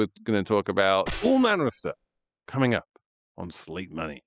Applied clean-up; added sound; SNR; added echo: classical method spectral subtraction.